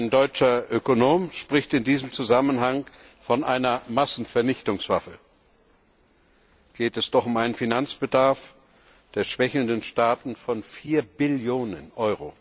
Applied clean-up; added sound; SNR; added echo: none; none; none; none.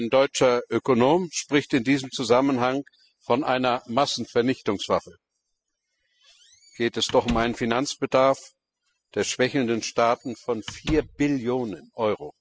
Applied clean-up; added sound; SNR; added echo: classical method spectral subtraction.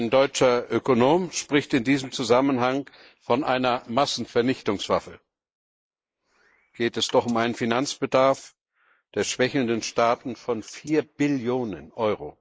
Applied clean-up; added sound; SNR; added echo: neural mask model Resemble Enhance denoiser.